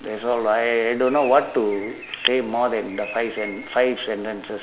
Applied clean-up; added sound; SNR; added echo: none; Bird; 18 dB; none.